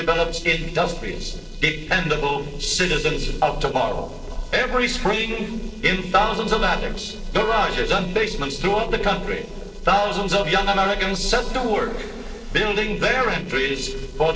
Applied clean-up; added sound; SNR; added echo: neural separator model SepFormer DNS4.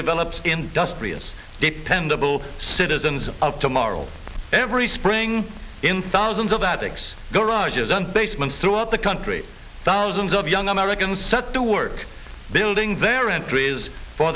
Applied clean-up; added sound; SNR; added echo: none; none; none; none.